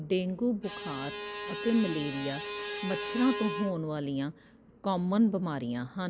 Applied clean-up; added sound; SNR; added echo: none; Bowed string instrument; 7 dB; none.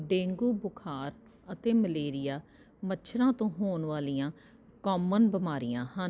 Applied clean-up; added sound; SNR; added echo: none; none; none; none.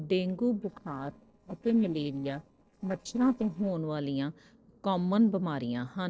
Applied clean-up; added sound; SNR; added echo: neural separator model SepFormer DNS4.